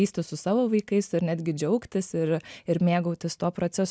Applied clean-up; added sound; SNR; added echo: none; none; none; none.